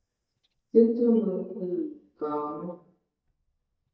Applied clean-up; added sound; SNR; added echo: neural mask model DeepFilterNet 3.